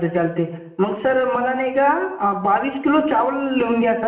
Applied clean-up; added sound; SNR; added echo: none; none; none; reverberation time 0.8 s.